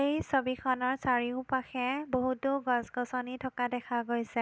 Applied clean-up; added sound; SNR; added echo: none; none; none; none.